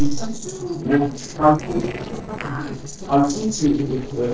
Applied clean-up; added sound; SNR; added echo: neural separator model SepFormer DNS4.